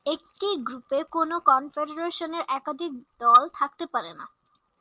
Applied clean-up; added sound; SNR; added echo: none; none; none; none.